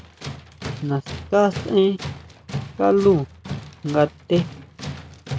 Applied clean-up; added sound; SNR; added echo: none; Tools; 11 dB; none.